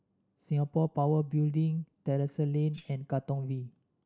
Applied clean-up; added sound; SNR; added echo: neural mask model Resemble Enhance denoiser.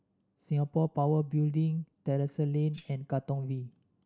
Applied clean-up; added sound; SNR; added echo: none; Tambourine; 13 dB; none.